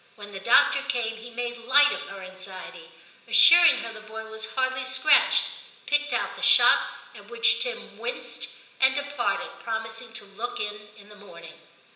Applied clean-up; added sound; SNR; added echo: none; none; none; reverberation time 0.9 s.